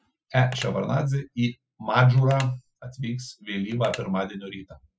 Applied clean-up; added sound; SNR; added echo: classical method spectral subtraction.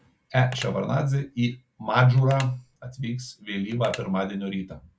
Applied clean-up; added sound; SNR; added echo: none; Telephone; 19 dB; none.